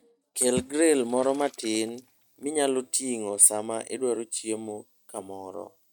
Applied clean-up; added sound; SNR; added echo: neural mask model RNNoise.